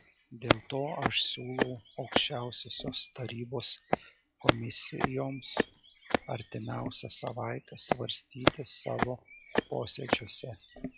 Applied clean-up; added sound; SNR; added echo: classical method log-MMSE.